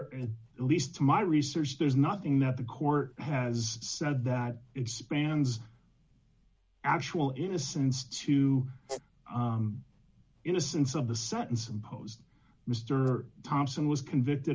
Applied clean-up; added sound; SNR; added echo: none; none; none; none.